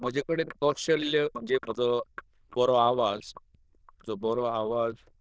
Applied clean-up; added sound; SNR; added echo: neural diffusion model UNIVERSE++.